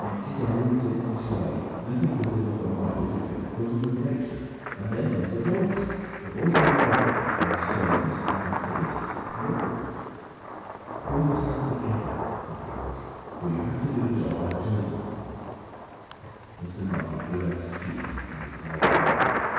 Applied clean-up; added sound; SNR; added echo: none; Thunder; 2 dB; reverberation time 2.0 s.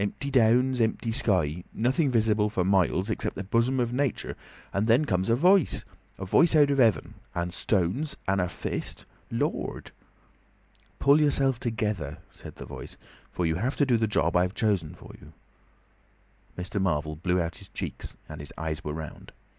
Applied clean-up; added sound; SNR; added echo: none; none; none; none.